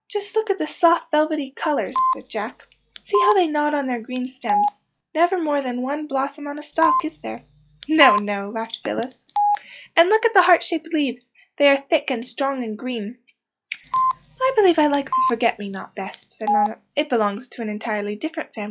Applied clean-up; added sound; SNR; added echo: classical method log-MMSE.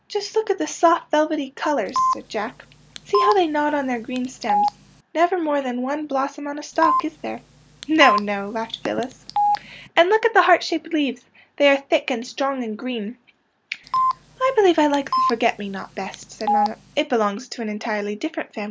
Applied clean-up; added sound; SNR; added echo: none; Telephone; 3 dB; none.